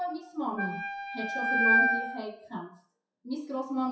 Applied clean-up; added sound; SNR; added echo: classical method WPE with log-MMSE.